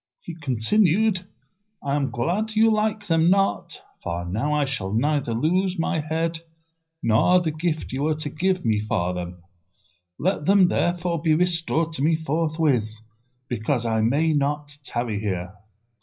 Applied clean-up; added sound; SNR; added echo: none; none; none; reverberation time 0.4 s.